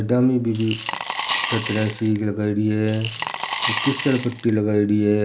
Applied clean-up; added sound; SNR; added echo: none; Coin (dropping) / Glass; 1 dB; none.